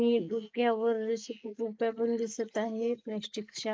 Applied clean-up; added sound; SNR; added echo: neural mask model Resemble Enhance denoiser.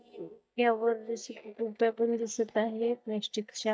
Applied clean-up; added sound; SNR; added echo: neural mask model DeepFilterNet 3.